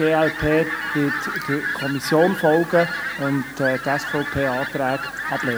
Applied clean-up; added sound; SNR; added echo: none; Fowl; 6 dB; none.